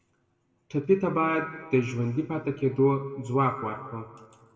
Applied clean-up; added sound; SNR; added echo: none; none; none; reverberation time 1.3 s.